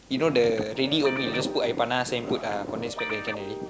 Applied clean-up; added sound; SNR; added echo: none; Guitar; 9 dB; none.